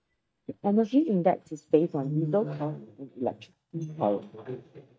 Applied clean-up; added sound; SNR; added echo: neural mask model DeepFilterNet 3.